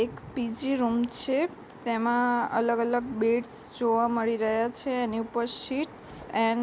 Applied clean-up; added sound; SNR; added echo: none; none; none; none.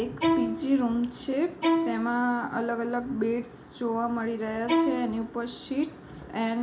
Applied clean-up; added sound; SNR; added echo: none; Bowed string instrument; 1 dB; reverberation time 0.4 s.